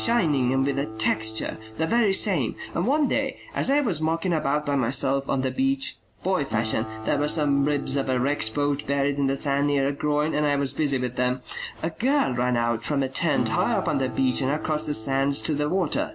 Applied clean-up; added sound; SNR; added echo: none; Acoustic guitar; 15 dB; none.